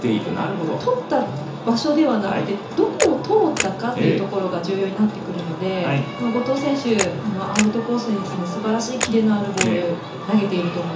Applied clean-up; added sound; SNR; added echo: none; Camera; 10 dB; reverberation time 0.7 s.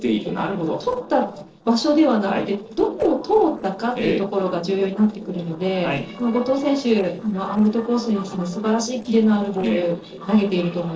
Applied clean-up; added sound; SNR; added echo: neural separator model SepFormer DNS4.